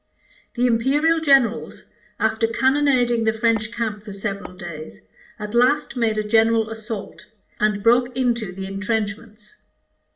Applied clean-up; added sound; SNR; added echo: none; Tap / Hammer; 16 dB; reverberation time 0.4 s.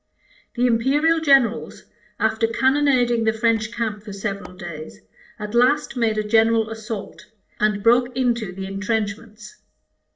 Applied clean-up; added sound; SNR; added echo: neural separator model SepFormer DNS4.